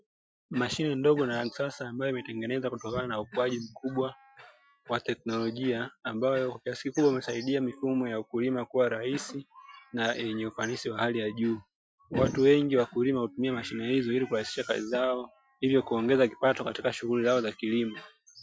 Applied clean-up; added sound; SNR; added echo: classical method Wiener filter.